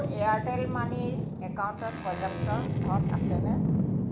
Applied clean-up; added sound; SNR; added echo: none; Boat, Water vehicle; -5 dB; none.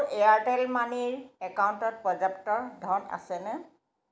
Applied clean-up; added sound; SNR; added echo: none; none; none; none.